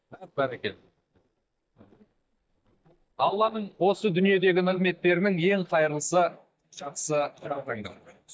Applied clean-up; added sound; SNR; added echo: neural mask model DeepFilterNet 3.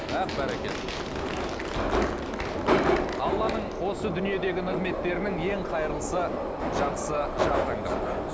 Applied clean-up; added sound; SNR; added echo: none; Subway, metro, underground; -3 dB; none.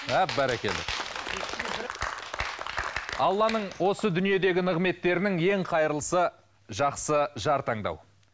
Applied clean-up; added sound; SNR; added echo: none; none; none; none.